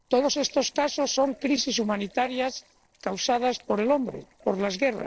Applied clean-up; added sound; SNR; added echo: neural separator model SepFormer DNS4.